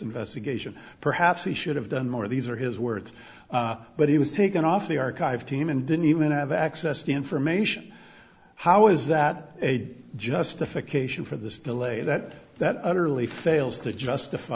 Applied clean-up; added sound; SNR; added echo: none; none; none; none.